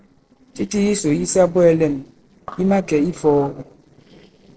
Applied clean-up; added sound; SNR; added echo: neural separator model SepFormer DNS4.